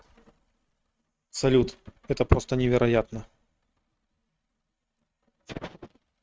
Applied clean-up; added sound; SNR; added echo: neural mask model RNNoise.